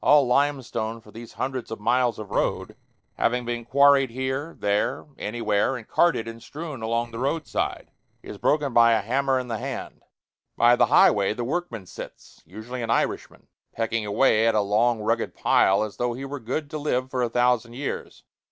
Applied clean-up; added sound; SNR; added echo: neural separator model SepFormer DNS4.